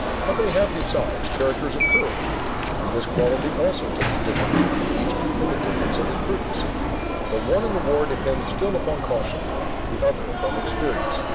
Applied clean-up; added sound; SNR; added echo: none; Alarm; -3 dB; none.